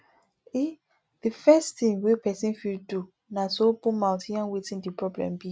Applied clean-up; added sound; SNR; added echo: none; none; none; none.